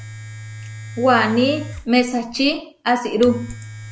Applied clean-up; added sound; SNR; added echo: none; Domestic sounds, home sounds; 14 dB; none.